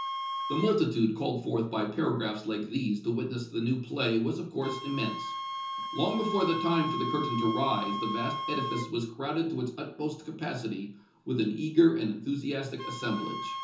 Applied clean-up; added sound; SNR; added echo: none; Wind instrument, woodwind instrument; 8 dB; reverberation time 0.6 s.